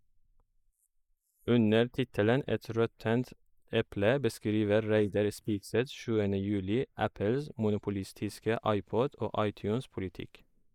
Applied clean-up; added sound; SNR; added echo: neural mask model Resemble Enhance denoiser.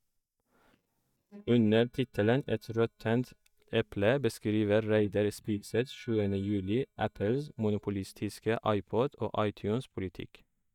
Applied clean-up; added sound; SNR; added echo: neural mask model DeepFilterNet 3.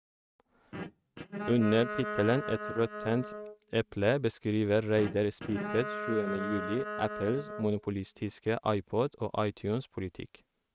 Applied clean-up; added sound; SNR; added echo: neural mask model RNNoise.